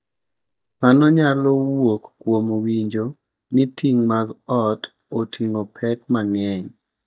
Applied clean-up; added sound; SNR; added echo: neural mask model DeepFilterNet 3.